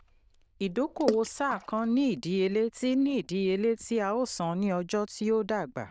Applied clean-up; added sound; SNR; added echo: neural diffusion model UNIVERSE++.